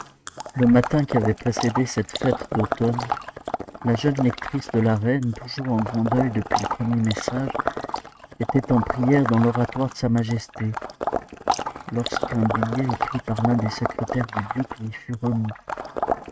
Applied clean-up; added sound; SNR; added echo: neural mask model RNNoise.